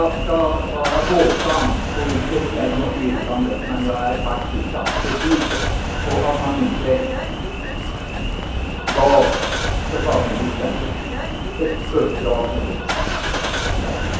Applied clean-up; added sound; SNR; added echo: none; Engine starting / Car; 1 dB; reverberation time 2.2 s.